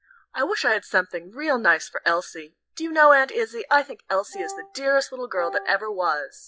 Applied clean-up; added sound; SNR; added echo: classical method log-MMSE.